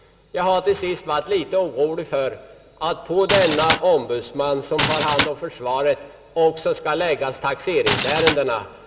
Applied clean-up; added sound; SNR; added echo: none; Glass; 3 dB; reverberation time 1.7 s.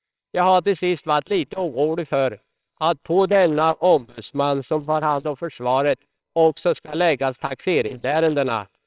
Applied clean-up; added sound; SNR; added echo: neural separator model SepFormer WHAMR!.